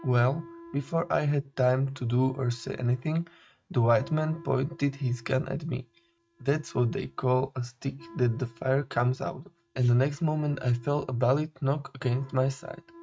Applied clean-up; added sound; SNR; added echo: neural mask model RNNoise.